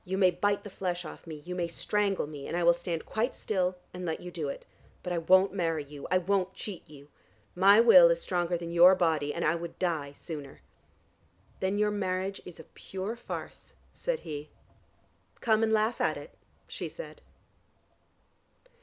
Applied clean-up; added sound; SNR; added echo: none; none; none; none.